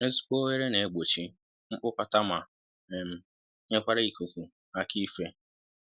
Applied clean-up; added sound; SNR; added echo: none; none; none; none.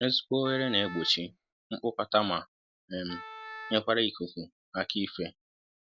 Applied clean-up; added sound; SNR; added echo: none; Wind instrument, woodwind instrument; 14 dB; none.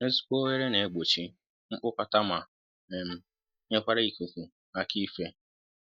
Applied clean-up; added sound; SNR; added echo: neural mask model DeepFilterNet 3.